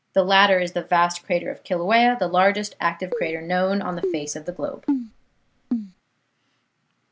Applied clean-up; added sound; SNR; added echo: none; Keyboard (musical); 6 dB; none.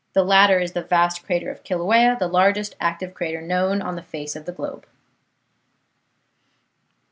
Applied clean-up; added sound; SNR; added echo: none; none; none; none.